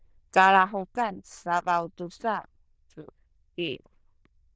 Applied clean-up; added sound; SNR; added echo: neural diffusion model UNIVERSE++.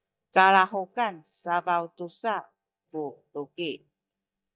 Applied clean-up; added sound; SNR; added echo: neural mask model DeepFilterNet 3.